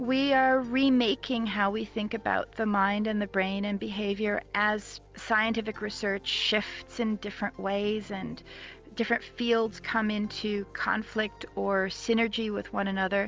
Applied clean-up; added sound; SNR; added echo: none; none; none; none.